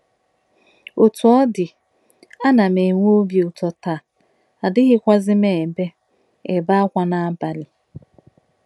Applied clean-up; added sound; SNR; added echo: none; none; none; none.